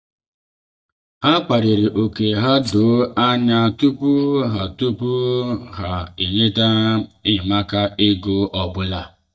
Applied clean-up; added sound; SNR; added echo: neural mask model DeepFilterNet 3.